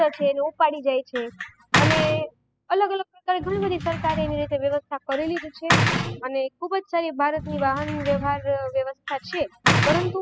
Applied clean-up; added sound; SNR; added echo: classical method spectral subtraction.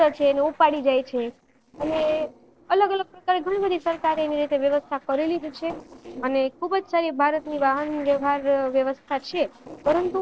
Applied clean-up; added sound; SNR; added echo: neural separator model SepFormer DNS4.